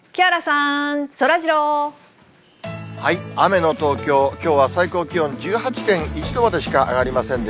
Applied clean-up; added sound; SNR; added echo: none; none; none; none.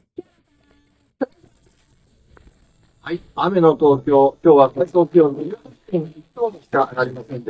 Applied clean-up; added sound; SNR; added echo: neural mask model DeepFilterNet 3.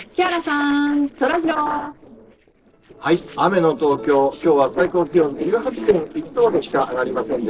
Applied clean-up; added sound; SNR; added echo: neural separator model SepFormer DNS4.